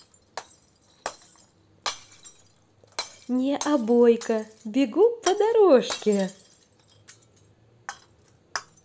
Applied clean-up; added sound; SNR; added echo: none; Shatter; 15 dB; none.